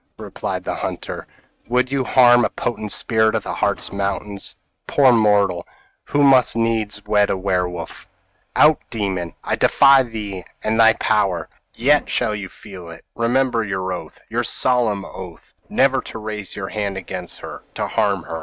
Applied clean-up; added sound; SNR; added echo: neural mask model RNNoise.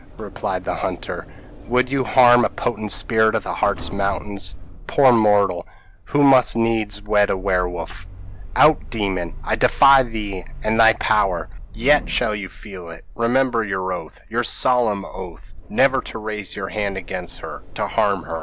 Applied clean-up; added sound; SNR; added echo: none; Sliding door; 13 dB; none.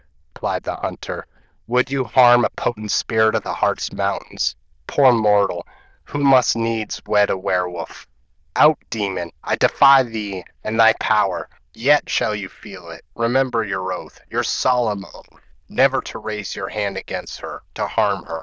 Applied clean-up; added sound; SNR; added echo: neural diffusion model UNIVERSE++.